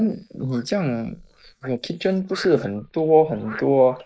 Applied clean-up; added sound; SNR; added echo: neural mask model Resemble Enhance denoiser.